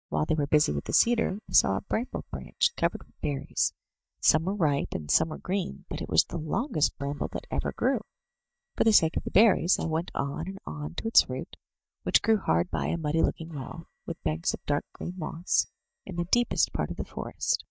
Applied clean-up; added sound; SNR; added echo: neural mask model DeepFilterNet 3.